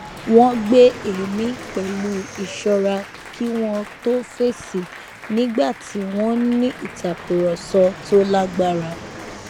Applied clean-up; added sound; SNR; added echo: none; Fixed-wing aircraft, airplane + Applause; 15 dB; none.